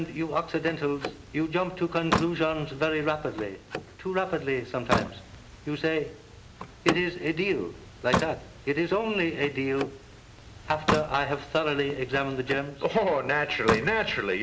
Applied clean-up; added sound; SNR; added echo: none; Slam; 7 dB; none.